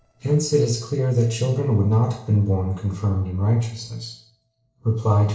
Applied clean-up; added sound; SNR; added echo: neural separator model SepFormer DNS4.